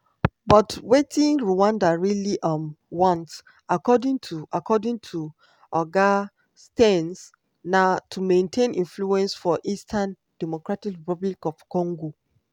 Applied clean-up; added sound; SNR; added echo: none; none; none; none.